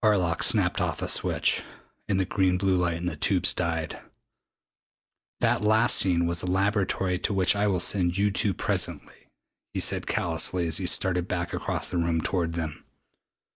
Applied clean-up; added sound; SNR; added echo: none; Coin (dropping); 11 dB; none.